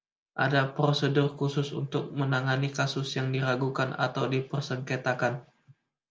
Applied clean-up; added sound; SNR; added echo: none; none; none; none.